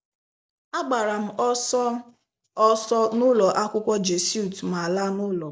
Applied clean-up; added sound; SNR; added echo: none; none; none; none.